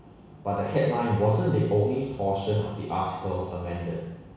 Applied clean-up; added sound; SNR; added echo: none; none; none; reverberation time 1.1 s.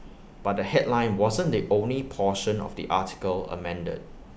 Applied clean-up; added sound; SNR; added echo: none; none; none; none.